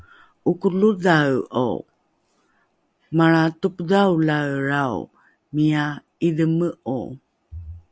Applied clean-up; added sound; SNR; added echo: none; none; none; none.